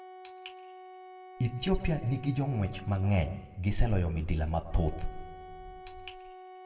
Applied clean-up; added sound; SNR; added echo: none; Wind instrument, woodwind instrument; 18 dB; reverberation time 1.3 s.